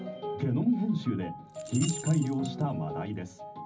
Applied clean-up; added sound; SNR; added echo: none; Rattle / Keys jangling; 13 dB; reverberation time 0.4 s.